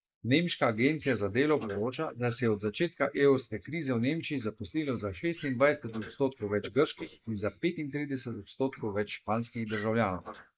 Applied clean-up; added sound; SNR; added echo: neural mask model Resemble Enhance denoiser.